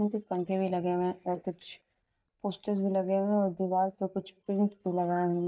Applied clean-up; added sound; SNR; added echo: neural mask model DeepFilterNet 3.